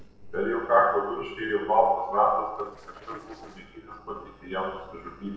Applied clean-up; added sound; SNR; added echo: neural separator model SepFormer DNS4.